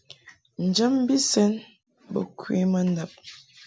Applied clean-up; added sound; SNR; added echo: none; none; none; none.